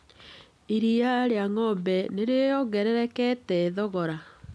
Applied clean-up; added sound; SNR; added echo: none; none; none; none.